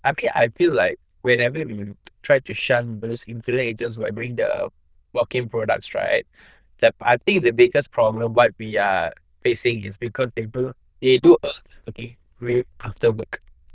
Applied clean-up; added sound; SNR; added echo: neural diffusion model UNIVERSE++.